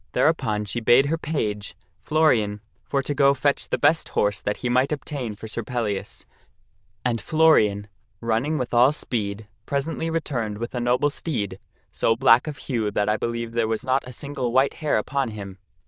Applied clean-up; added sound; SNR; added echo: neural diffusion model UNIVERSE++.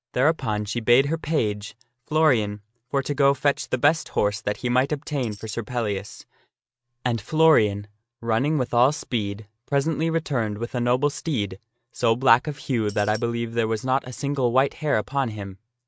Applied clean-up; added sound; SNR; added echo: neural mask model RNNoise.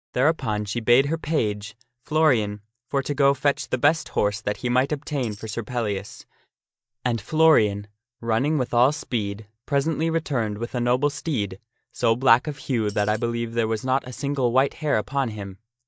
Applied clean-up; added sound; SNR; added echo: neural mask model DeepFilterNet 3.